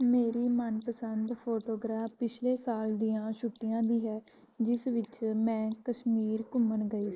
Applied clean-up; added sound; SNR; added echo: neural mask model Resemble Enhance denoiser.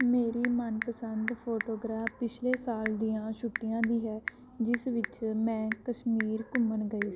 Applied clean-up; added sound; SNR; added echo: none; Telephone / Typing; 11 dB; none.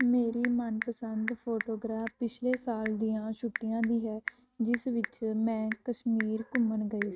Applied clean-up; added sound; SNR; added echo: neural mask model RNNoise.